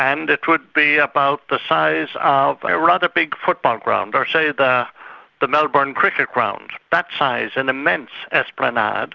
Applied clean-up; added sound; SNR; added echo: none; none; none; none.